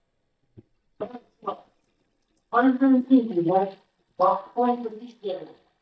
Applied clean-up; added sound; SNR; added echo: neural mask model DeepFilterNet 3.